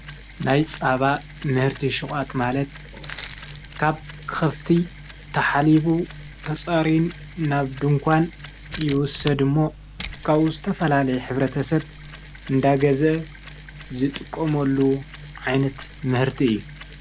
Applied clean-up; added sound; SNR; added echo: none; Crushing + Mechanisms; 13 dB; none.